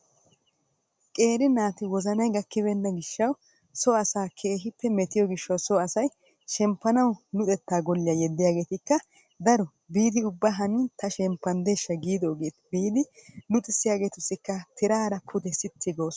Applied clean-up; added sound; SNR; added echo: none; none; none; none.